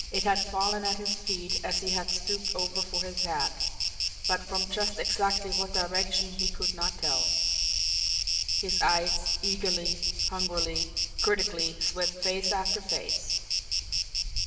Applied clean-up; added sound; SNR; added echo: none; Insect; -4 dB; reverberation time 1.9 s.